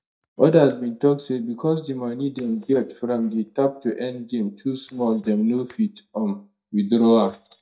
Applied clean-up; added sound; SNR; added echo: neural mask model DeepFilterNet 3.